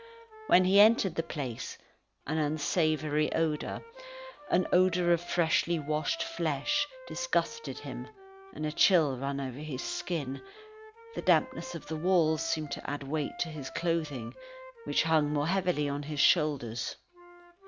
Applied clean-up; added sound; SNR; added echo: none; Wind instrument, woodwind instrument; 18 dB; none.